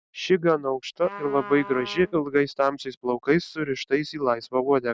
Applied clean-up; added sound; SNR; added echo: none; Trumpet; 15 dB; none.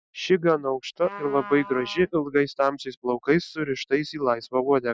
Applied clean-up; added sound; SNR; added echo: classical method Wiener filter.